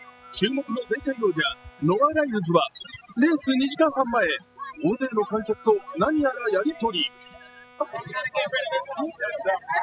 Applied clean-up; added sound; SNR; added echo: classical method spectral subtraction.